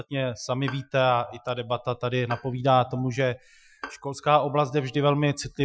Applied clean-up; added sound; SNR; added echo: classical method Wiener filter.